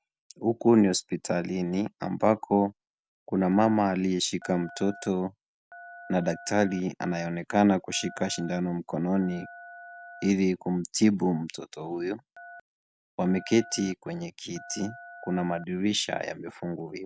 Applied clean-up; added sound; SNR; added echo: none; Telephone; 20 dB; none.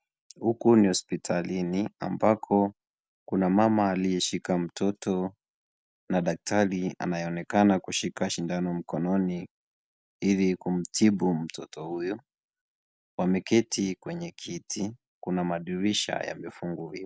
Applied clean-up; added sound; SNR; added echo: none; none; none; none.